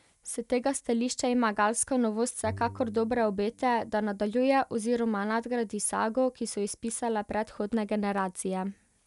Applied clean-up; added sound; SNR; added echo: none; Bowed string instrument; 18 dB; none.